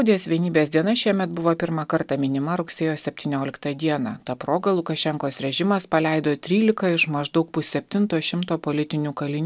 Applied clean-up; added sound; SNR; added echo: none; none; none; none.